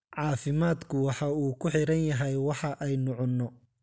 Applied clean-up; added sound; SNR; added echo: none; none; none; none.